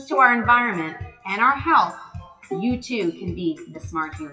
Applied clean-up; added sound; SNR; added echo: classical method WPE with log-MMSE.